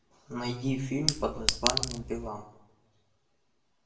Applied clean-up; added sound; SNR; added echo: none; Chink, clink; -4 dB; reverberation time 0.6 s.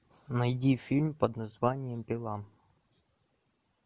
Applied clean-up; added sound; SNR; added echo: none; none; none; none.